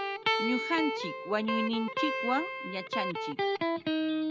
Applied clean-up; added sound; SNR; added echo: none; Electric guitar; -2 dB; none.